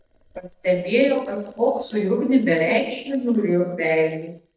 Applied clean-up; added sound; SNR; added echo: neural mask model DeepFilterNet 3.